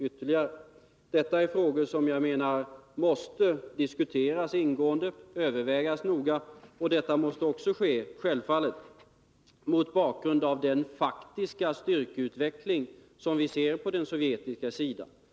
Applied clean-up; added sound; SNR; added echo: none; none; none; none.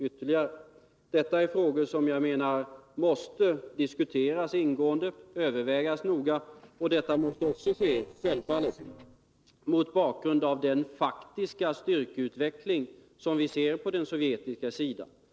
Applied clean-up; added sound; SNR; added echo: neural separator model SepFormer DNS4.